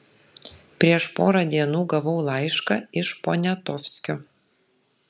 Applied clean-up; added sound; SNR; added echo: none; none; none; none.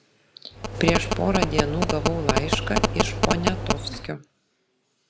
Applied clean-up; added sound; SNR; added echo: none; Telephone; -4 dB; none.